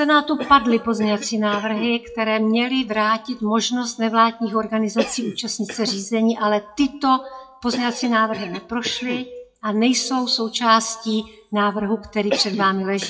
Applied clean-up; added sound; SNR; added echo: classical method WPE with log-MMSE.